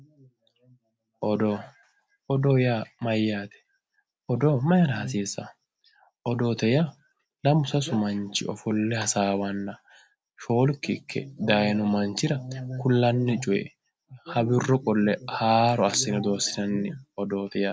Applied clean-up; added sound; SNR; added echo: none; none; none; none.